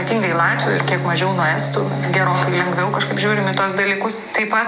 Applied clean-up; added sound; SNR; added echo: none; Bowed string instrument; 6 dB; none.